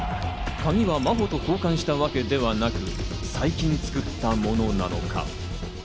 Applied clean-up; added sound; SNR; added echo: none; none; none; none.